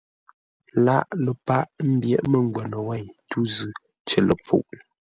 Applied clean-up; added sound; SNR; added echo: none; none; none; none.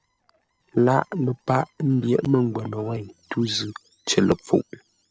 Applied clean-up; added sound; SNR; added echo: neural separator model SepFormer DNS4.